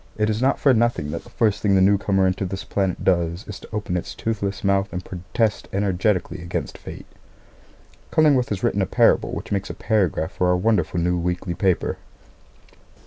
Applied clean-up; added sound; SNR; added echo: none; none; none; none.